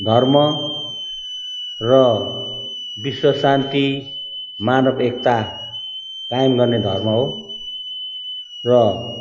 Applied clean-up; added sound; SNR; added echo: classical method log-MMSE.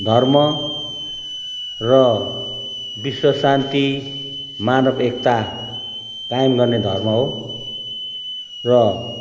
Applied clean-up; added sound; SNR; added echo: none; Hiss / Alarm; 11 dB; none.